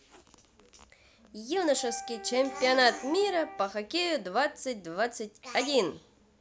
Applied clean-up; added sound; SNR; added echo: none; Wind instrument, woodwind instrument; 15 dB; none.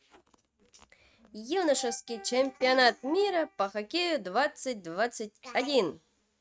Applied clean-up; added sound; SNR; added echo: neural mask model RNNoise.